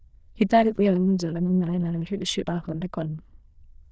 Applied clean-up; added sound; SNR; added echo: neural diffusion model UNIVERSE++.